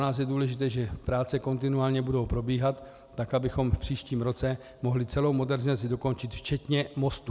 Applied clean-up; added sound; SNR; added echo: none; none; none; none.